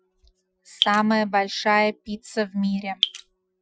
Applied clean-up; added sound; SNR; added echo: classical method Wiener filter.